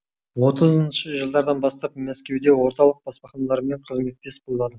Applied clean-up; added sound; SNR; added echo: none; none; none; none.